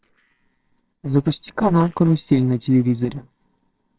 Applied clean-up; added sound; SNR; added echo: neural separator model SepFormer WHAMR!.